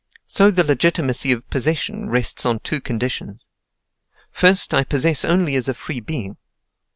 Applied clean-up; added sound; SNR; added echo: none; none; none; none.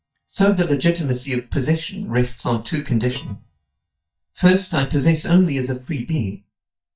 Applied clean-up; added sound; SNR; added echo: neural mask model DeepFilterNet 3.